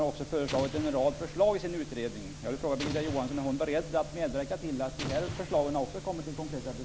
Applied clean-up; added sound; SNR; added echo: none; Explosion; 11 dB; none.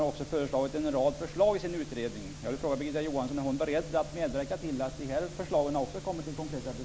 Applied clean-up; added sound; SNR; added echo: none; none; none; none.